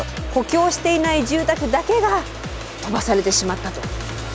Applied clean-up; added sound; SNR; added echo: none; none; none; none.